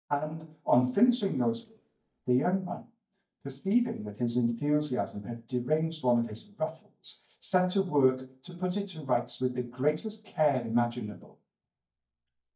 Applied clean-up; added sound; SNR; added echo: neural mask model DeepFilterNet 3.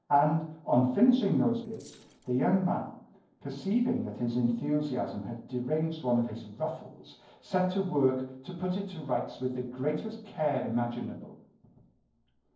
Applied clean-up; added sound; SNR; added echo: neural separator model SepFormer DNS4.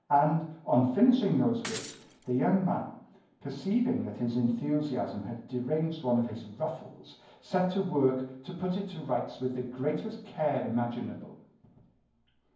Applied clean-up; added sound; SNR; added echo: none; Shatter / Crushing; 14 dB; reverberation time 0.9 s.